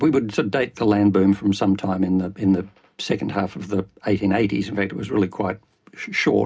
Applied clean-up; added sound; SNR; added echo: none; none; none; reverberation time 0.3 s.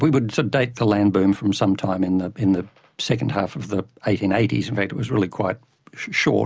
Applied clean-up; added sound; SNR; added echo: none; none; none; none.